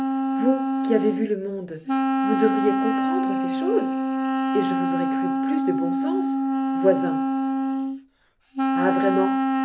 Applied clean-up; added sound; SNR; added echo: none; Wind instrument, woodwind instrument; -4 dB; reverberation time 0.3 s.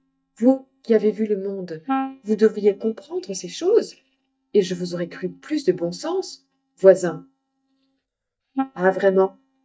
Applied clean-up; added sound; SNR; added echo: neural mask model DeepFilterNet 3.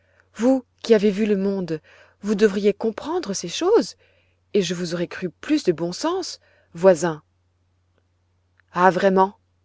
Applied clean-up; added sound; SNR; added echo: none; none; none; none.